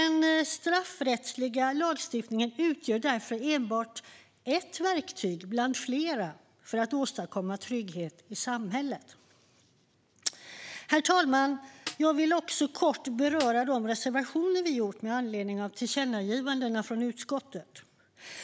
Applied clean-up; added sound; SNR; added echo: none; Snare drum; 13 dB; none.